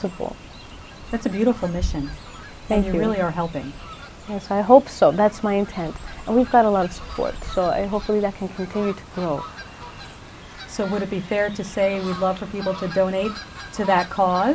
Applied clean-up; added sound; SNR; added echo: none; Fowl; 13 dB; none.